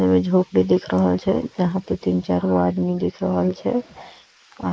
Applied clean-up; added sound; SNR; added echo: neural mask model Resemble Enhance denoiser.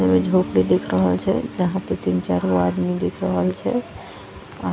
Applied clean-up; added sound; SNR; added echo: none; Guitar; 16 dB; none.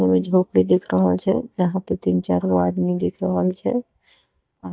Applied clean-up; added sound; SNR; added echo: neural mask model DeepFilterNet 3.